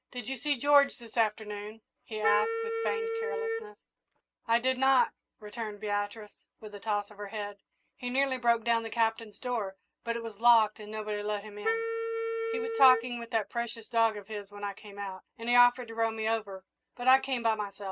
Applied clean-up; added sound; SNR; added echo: neural mask model RNNoise.